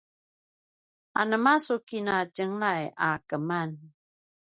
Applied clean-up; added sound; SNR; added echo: none; none; none; none.